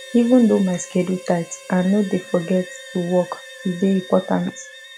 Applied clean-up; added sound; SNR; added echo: none; Harmonica + Wind instrument, woodwind instrument; 18 dB; none.